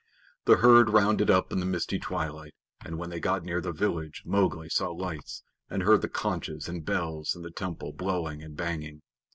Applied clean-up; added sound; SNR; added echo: none; none; none; none.